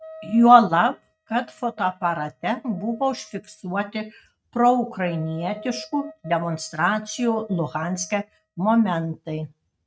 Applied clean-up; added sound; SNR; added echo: neural mask model RNNoise.